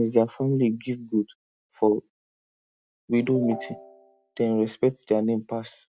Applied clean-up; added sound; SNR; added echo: none; Ringtone / Chime; 11 dB; none.